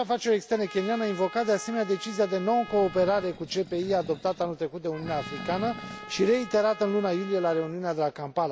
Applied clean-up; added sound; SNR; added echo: none; Animal + Trumpet; 15 dB; none.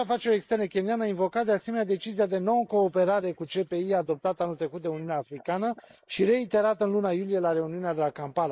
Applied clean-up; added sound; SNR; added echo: neural mask model Resemble Enhance denoiser.